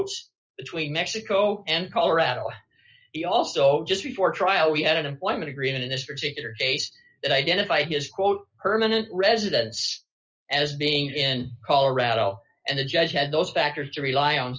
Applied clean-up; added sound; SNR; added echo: neural mask model Resemble Enhance denoiser.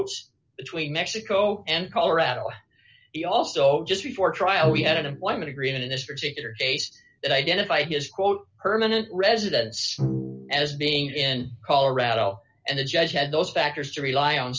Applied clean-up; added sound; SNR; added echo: none; Bowed string instrument; 10 dB; none.